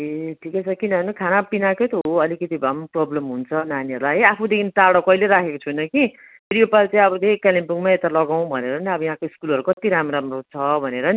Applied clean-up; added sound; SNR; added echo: none; none; none; none.